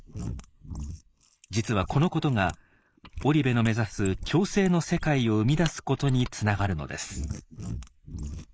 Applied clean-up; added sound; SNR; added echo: neural mask model Resemble Enhance denoiser.